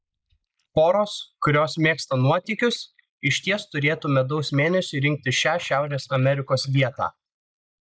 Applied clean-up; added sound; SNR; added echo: neural mask model Resemble Enhance denoiser.